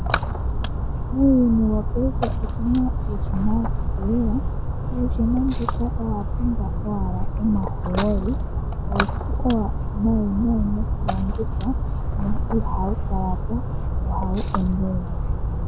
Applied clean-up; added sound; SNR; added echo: none; Splash, splatter; -2 dB; none.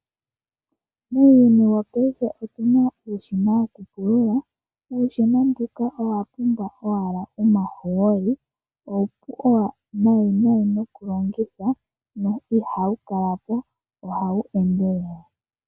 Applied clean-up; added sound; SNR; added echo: none; none; none; none.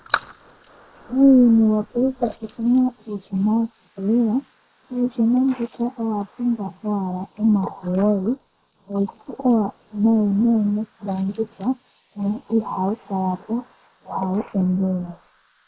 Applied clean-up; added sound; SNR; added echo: neural mask model Resemble Enhance denoiser.